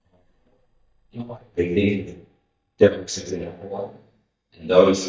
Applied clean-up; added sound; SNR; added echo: neural mask model DeepFilterNet 3.